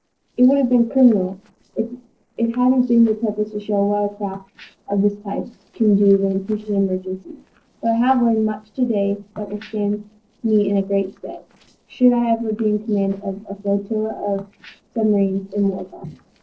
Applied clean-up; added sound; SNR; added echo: neural separator model SepFormer DNS4.